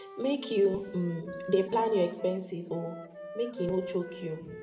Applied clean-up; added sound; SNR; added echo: none; Wind instrument, woodwind instrument; 13 dB; reverberation time 1.3 s.